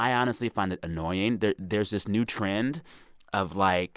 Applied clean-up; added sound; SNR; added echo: none; none; none; none.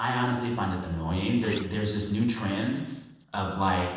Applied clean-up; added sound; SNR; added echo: neural separator model SepFormer DNS4.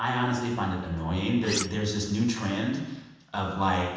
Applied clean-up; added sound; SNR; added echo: none; Cutlery, silverware; 6 dB; reverberation time 1.1 s.